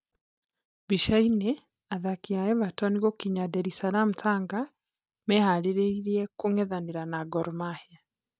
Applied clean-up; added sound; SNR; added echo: neural mask model DeepFilterNet 3.